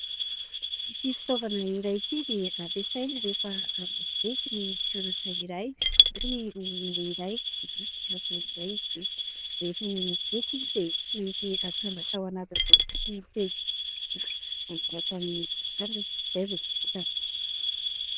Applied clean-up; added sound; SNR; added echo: neural diffusion model UNIVERSE++.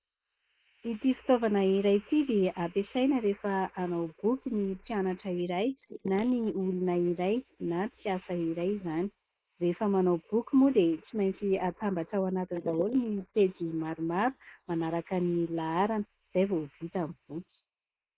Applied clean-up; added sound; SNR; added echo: neural mask model Resemble Enhance denoiser.